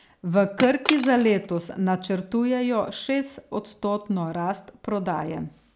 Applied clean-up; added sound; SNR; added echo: none; Cutlery, silverware / Chink, clink; 8 dB; none.